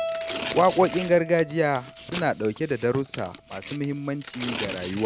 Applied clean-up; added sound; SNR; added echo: none; Keyboard (musical) + Tearing; 7 dB; none.